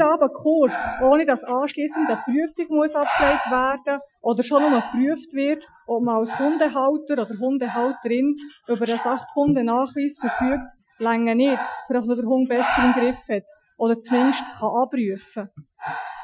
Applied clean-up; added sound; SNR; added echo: classical method Wiener filter.